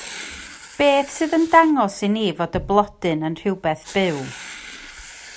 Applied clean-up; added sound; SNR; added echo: none; Writing; 19 dB; none.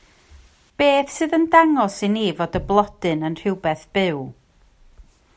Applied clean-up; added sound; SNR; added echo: none; none; none; none.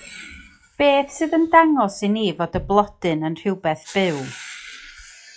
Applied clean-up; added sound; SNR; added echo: classical method log-MMSE.